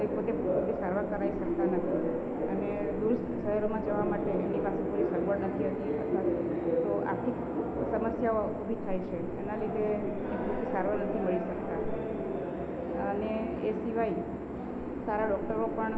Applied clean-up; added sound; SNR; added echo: none; Cricket / Frog; 16 dB; none.